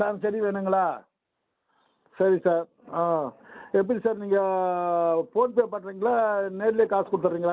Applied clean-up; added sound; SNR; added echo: none; none; none; none.